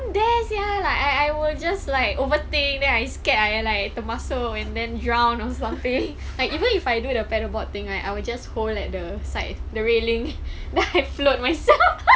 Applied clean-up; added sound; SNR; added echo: none; none; none; none.